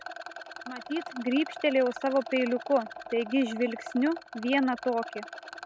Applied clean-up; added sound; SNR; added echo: none; Rattle; 13 dB; none.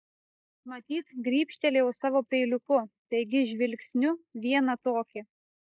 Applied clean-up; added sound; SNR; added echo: neural mask model Resemble Enhance denoiser.